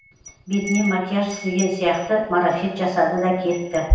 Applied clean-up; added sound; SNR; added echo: none; Wind chime; 7 dB; reverberation time 0.9 s.